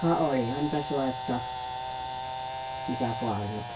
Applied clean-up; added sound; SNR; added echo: none; Camera; 5 dB; reverberation time 0.2 s.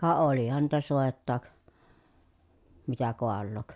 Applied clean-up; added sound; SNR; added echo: none; none; none; none.